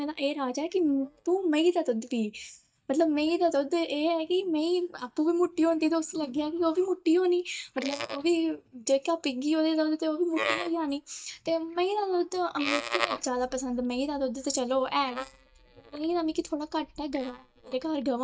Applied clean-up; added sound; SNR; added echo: neural mask model DeepFilterNet 3.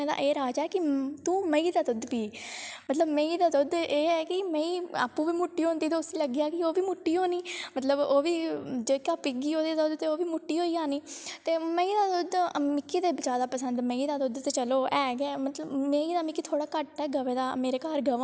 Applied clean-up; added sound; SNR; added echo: none; none; none; none.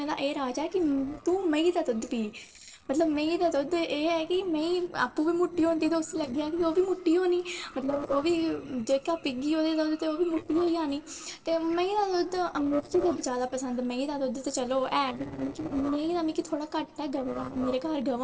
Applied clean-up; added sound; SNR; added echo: neural separator model SepFormer DNS4.